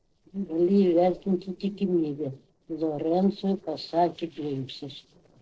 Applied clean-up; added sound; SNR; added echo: neural separator model SepFormer DNS4.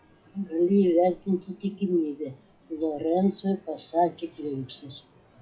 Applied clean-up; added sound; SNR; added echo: classical method WPE with log-MMSE.